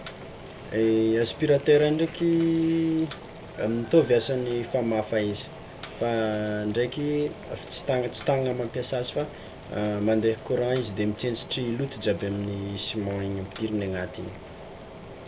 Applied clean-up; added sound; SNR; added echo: none; Boiling; 16 dB; none.